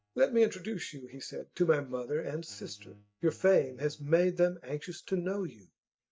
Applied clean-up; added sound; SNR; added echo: neural mask model DeepFilterNet 3.